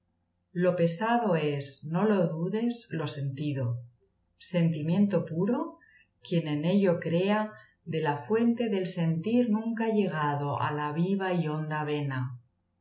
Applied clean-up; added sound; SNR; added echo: none; none; none; none.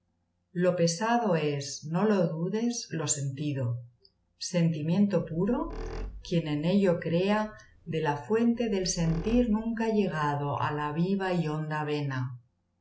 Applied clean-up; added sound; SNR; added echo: none; Squeak; 14 dB; none.